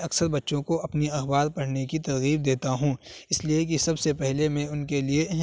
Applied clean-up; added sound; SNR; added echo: none; none; none; none.